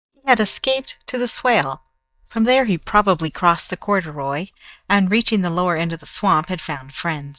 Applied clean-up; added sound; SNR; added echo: neural mask model DeepFilterNet 3.